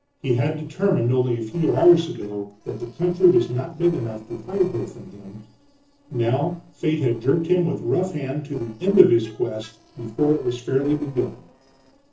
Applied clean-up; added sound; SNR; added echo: neural separator model SepFormer DNS4.